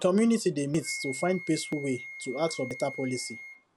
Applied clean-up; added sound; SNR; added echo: none; Wind instrument, woodwind instrument; 13 dB; none.